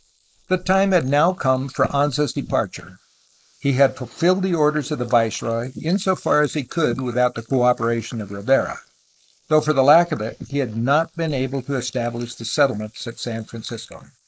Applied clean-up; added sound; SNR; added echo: neural mask model Resemble Enhance denoiser.